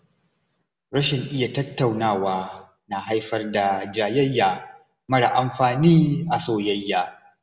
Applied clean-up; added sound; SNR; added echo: none; none; none; none.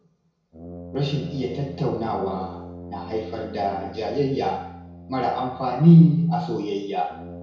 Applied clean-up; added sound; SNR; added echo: none; Brass instrument; 17 dB; reverberation time 0.6 s.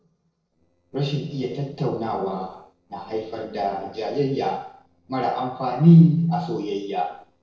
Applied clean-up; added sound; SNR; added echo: neural separator model SepFormer DNS4.